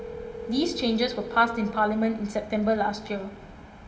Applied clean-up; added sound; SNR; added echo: none; Telephone; 13 dB; reverberation time 1.3 s.